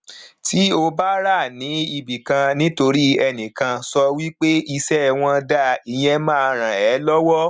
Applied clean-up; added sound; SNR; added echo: none; none; none; none.